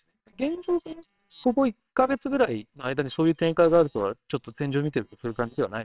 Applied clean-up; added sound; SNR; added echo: neural separator model SepFormer WHAMR!.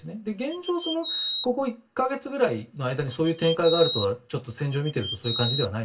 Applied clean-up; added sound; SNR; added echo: none; Bird vocalization, bird call, bird song; 3 dB; reverberation time 0.2 s.